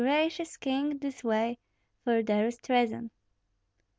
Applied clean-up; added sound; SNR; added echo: none; none; none; none.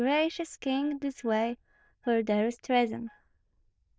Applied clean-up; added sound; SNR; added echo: neural diffusion model UNIVERSE++.